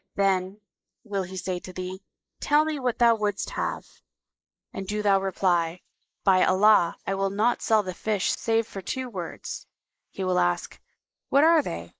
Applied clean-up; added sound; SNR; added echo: neural mask model Resemble Enhance denoiser.